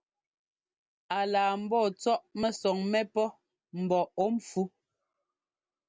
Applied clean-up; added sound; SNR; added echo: none; none; none; none.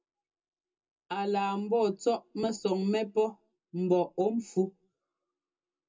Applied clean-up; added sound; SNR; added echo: none; none; none; reverberation time 0.2 s.